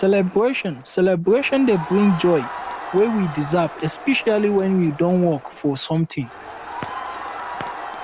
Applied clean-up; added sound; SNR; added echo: none; Crowd; 13 dB; none.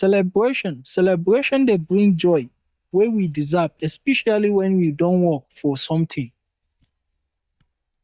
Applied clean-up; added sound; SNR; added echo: neural mask model DeepFilterNet 3.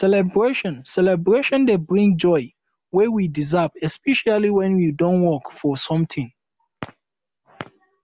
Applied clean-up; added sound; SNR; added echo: none; none; none; none.